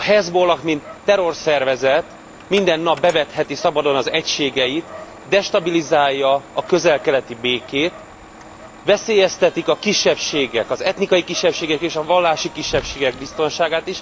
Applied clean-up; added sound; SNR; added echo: none; Truck + Dog; 18 dB; none.